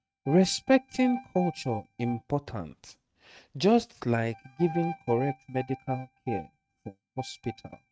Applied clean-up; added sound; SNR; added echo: neural mask model RNNoise.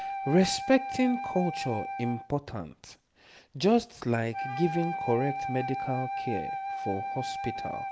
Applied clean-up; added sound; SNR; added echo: none; Wind instrument, woodwind instrument; 6 dB; none.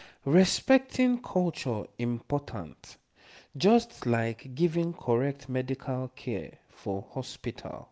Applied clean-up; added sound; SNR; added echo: none; none; none; none.